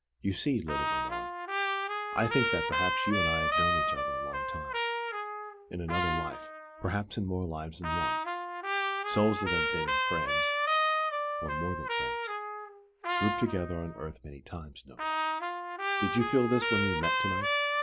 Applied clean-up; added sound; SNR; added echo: none; Trumpet; -3 dB; none.